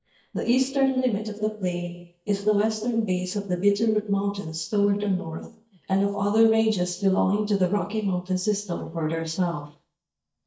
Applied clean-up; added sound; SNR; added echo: neural mask model DeepFilterNet 3.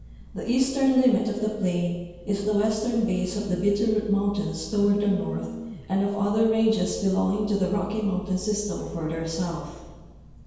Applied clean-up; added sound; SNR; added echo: none; Telephone; 17 dB; reverberation time 1.2 s.